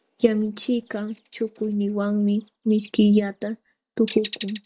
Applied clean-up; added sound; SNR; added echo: neural mask model DeepFilterNet 3.